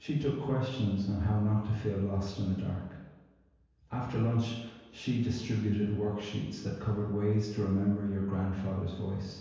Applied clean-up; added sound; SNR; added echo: none; none; none; reverberation time 1.2 s.